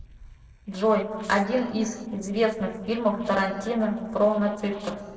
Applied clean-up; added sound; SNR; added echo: neural separator model SepFormer DNS4.